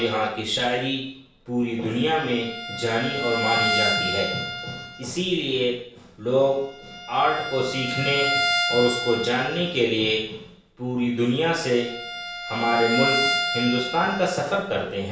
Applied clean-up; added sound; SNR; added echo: none; Bowed string instrument; 5 dB; reverberation time 0.7 s.